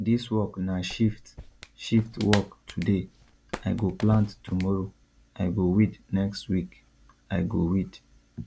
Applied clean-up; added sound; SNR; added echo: none; Clapping; 13 dB; none.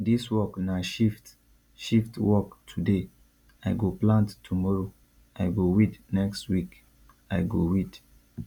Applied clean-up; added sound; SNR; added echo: none; none; none; none.